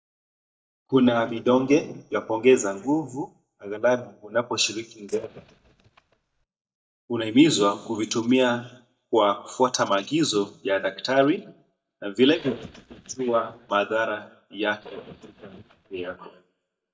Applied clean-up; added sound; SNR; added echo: neural mask model DeepFilterNet 3.